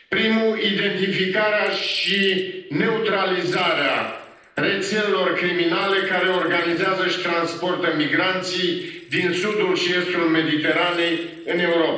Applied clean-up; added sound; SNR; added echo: neural separator model SepFormer DNS4.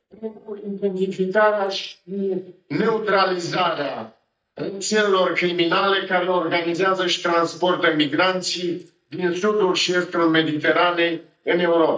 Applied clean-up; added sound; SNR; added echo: neural mask model DeepFilterNet 3.